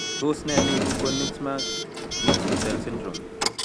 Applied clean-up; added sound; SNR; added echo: none; Drawer open or close + Coin (dropping) / Alarm; -4 dB; none.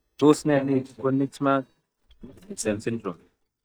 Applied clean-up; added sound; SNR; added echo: neural mask model DeepFilterNet 3.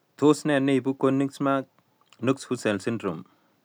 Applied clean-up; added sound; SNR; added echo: none; none; none; none.